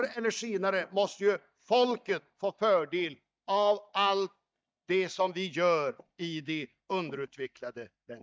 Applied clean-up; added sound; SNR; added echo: neural mask model DeepFilterNet 3.